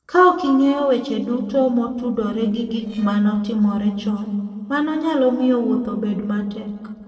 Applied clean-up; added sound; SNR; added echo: neural separator model SepFormer DNS4.